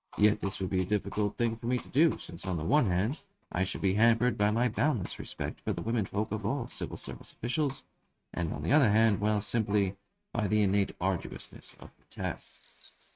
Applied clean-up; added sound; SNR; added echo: neural mask model RNNoise.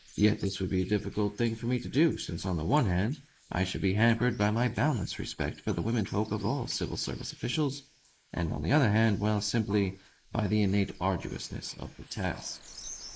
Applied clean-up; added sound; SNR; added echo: neural mask model Resemble Enhance denoiser.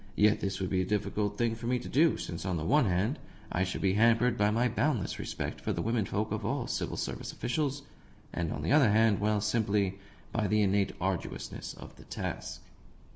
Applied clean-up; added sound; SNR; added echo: none; none; none; none.